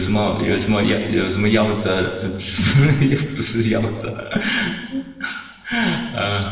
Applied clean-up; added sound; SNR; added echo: none; none; none; reverberation time 1.3 s.